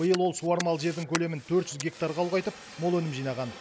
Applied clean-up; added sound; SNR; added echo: none; Fire; 13 dB; none.